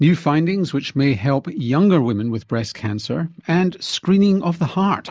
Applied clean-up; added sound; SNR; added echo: neural mask model Resemble Enhance denoiser.